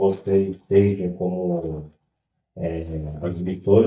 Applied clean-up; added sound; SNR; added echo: neural mask model DeepFilterNet 3.